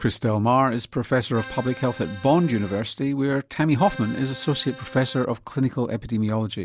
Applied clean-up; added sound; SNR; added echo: none; Accordion; 15 dB; none.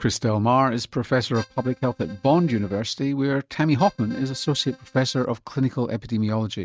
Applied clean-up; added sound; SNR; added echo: neural mask model RNNoise.